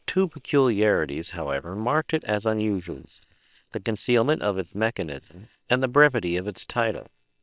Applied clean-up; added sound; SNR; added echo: neural separator model SepFormer WHAM!.